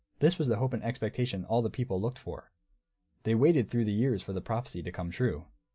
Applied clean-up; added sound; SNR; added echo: none; none; none; none.